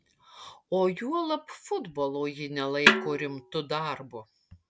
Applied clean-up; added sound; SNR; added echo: none; Snare drum; -3 dB; none.